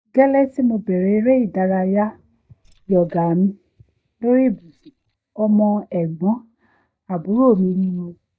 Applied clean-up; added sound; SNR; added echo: neural mask model DeepFilterNet 3.